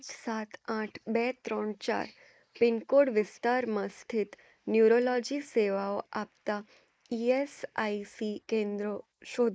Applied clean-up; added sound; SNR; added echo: neural mask model Resemble Enhance denoiser.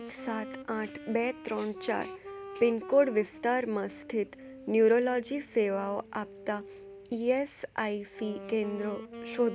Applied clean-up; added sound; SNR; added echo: none; Wind instrument, woodwind instrument; 15 dB; none.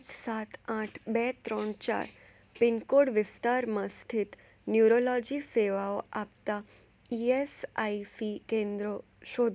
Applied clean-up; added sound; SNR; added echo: none; none; none; none.